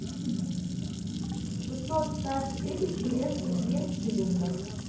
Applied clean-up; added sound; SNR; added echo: none; Sink (filling or washing) / Water tap, faucet / Splash, splatter; 17 dB; reverberation time 0.9 s.